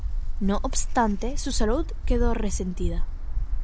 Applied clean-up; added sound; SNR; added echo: none; Wind; -4 dB; none.